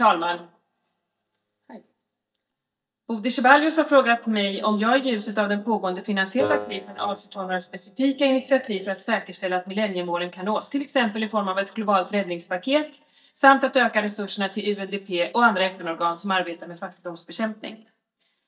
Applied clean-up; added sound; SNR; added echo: neural mask model DeepFilterNet 3.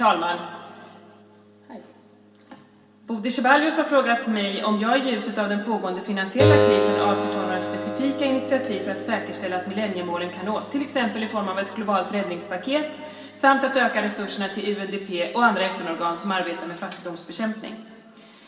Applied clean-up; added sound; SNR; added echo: none; Keyboard (musical); 5 dB; reverberation time 2.7 s.